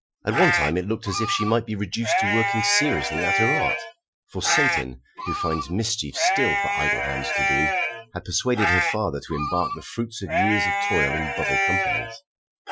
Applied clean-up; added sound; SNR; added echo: classical method Wiener filter.